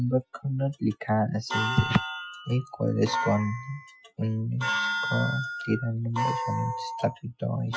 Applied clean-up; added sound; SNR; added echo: classical method Wiener filter.